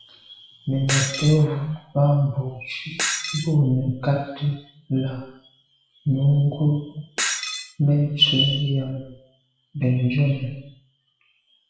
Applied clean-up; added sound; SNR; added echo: classical method WPE with log-MMSE.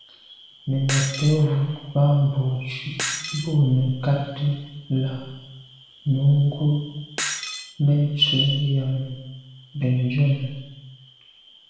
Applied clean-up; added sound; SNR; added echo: none; Shatter; 11 dB; reverberation time 1.1 s.